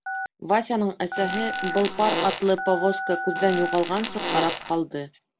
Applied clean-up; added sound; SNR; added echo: none; Fart + Telephone; 5 dB; none.